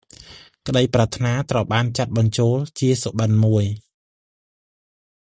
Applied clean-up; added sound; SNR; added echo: none; none; none; none.